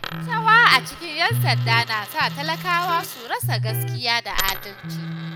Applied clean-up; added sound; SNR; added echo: none; Coin (dropping) + Electric guitar; 5 dB; none.